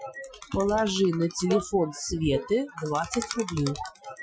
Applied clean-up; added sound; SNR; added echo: classical method Wiener filter.